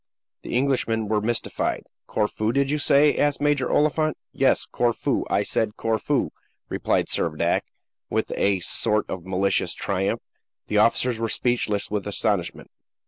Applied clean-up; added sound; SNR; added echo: none; none; none; none.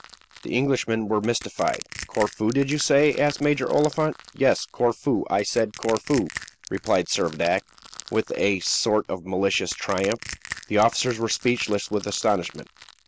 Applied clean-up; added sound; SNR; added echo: none; Crushing; 17 dB; none.